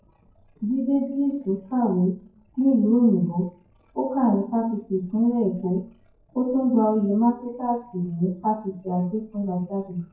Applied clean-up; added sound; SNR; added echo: classical method WPE with log-MMSE.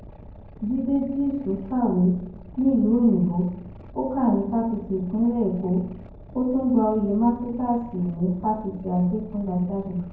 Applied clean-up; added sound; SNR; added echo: none; Boat, Water vehicle; 18 dB; reverberation time 0.9 s.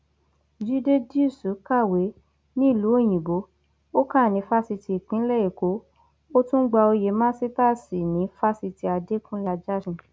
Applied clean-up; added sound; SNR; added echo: none; none; none; none.